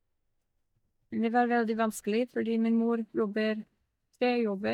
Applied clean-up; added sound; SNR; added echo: neural mask model DeepFilterNet 3.